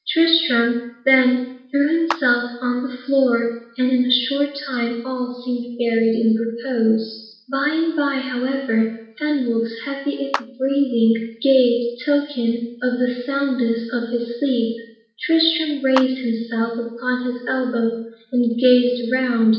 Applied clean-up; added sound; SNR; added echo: none; Clapping; 13 dB; reverberation time 0.8 s.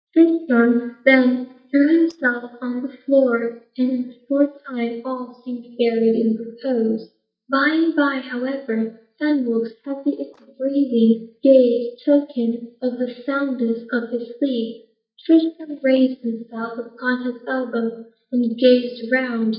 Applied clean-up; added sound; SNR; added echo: neural mask model DeepFilterNet 3.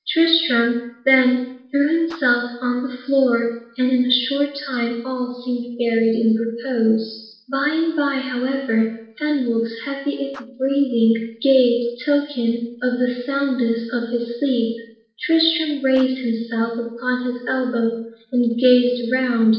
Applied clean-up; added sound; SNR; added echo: neural separator model SepFormer DNS4.